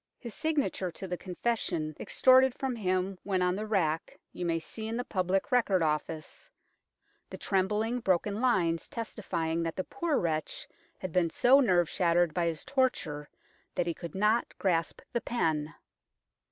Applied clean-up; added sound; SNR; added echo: none; none; none; none.